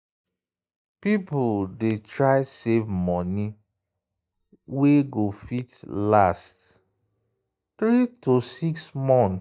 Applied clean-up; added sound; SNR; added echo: neural mask model DeepFilterNet 3.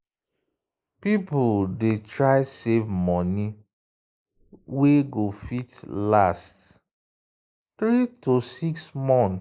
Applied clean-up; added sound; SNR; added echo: neural mask model Resemble Enhance denoiser.